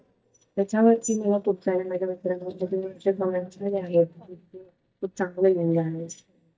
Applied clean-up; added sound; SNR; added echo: neural mask model DeepFilterNet 3.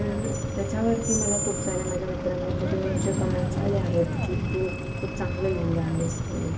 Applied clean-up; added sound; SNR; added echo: none; Screech; -1 dB; reverberation time 2.1 s.